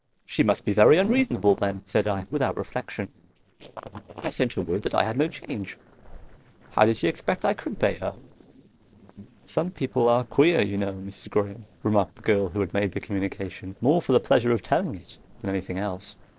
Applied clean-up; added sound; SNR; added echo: neural separator model SepFormer DNS4.